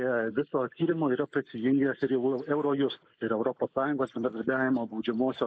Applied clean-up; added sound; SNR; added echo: neural mask model Resemble Enhance denoiser.